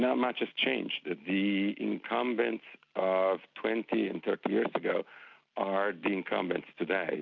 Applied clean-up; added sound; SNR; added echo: none; none; none; none.